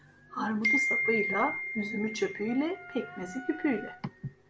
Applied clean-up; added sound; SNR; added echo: none; Wind instrument, woodwind instrument; 16 dB; none.